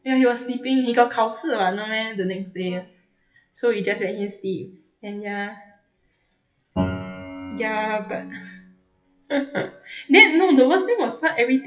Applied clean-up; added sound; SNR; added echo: classical method WPE with log-MMSE.